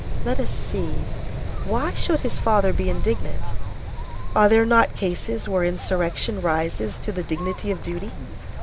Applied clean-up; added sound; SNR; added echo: none; Wind; 0 dB; none.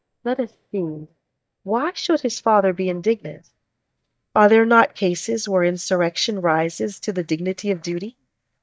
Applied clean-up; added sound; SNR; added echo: neural mask model DeepFilterNet 3.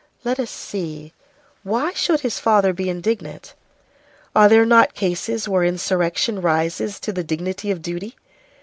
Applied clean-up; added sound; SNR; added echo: none; none; none; none.